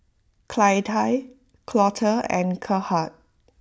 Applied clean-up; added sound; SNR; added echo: none; none; none; none.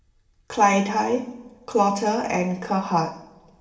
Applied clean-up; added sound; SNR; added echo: none; none; none; reverberation time 0.8 s.